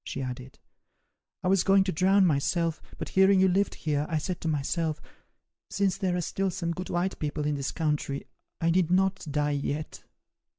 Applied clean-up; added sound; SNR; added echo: none; none; none; none.